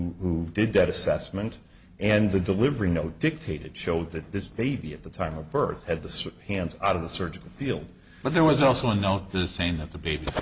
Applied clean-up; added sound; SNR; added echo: none; none; none; none.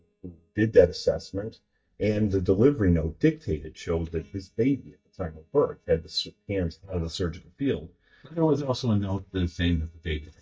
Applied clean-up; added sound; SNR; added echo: neural mask model DeepFilterNet 3.